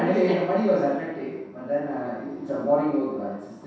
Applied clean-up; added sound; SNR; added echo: none; none; none; reverberation time 0.7 s.